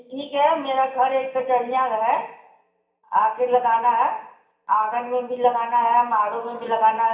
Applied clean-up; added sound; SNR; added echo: none; none; none; reverberation time 0.5 s.